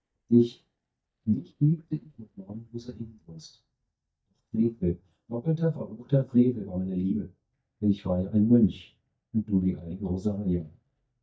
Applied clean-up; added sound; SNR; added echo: neural mask model DeepFilterNet 3.